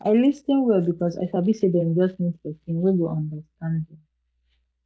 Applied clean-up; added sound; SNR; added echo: neural mask model DeepFilterNet 3.